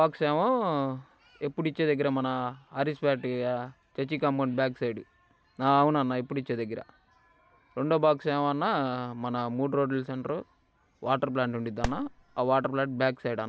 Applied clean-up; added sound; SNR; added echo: none; Fireworks; 9 dB; none.